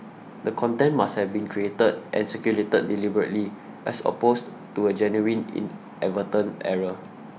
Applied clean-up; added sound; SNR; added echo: none; none; none; none.